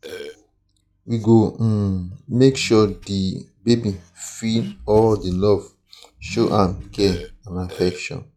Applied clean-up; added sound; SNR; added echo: classical method log-MMSE.